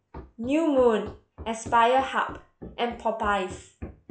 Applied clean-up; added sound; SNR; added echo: classical method log-MMSE.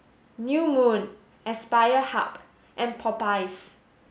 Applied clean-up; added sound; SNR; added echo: none; none; none; none.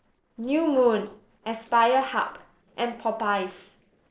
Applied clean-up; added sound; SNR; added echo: neural separator model SepFormer DNS4.